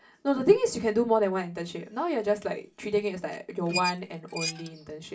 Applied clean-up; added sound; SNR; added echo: none; Squeak; 12 dB; reverberation time 0.2 s.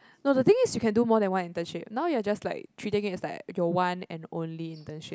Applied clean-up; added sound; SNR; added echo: none; none; none; none.